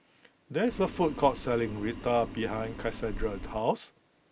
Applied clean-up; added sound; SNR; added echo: none; Boiling; 9 dB; none.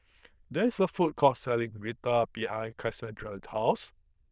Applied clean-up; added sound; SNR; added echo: neural diffusion model UNIVERSE++.